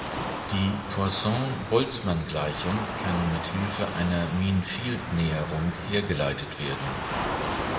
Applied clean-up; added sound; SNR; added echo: none; Waves, surf; 5 dB; reverberation time 1.8 s.